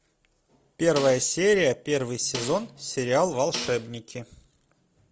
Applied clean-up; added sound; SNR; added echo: none; Snare drum; 14 dB; none.